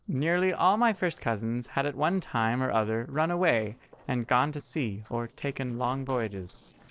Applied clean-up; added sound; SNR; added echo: neural separator model SepFormer DNS4.